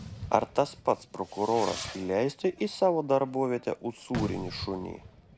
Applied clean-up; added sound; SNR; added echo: none; Fireworks; 13 dB; none.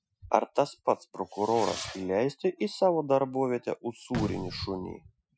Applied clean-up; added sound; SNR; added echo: classical method Wiener filter.